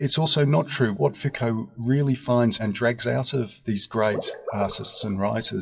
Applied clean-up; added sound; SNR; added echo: classical method WPE with log-MMSE.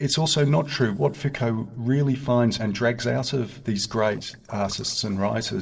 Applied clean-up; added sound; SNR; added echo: neural separator model SepFormer DNS4.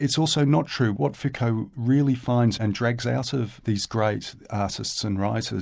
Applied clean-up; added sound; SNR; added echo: none; none; none; none.